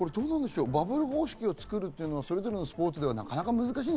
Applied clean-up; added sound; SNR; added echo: none; none; none; none.